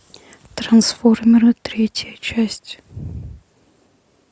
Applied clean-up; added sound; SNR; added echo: none; none; none; none.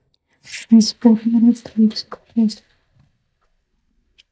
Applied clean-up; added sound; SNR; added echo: neural mask model DeepFilterNet 3.